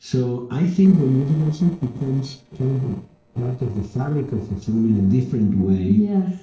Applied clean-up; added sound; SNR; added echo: neural separator model SepFormer DNS4.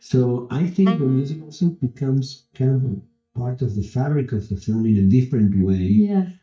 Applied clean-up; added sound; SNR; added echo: neural mask model DeepFilterNet 3.